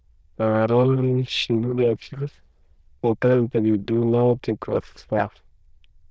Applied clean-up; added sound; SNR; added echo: neural diffusion model UNIVERSE++.